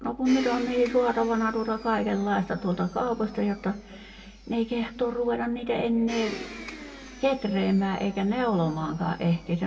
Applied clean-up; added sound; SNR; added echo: none; Domestic sounds, home sounds; 17 dB; reverberation time 1.6 s.